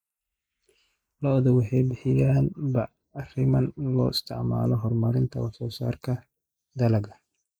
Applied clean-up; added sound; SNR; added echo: neural mask model Resemble Enhance denoiser.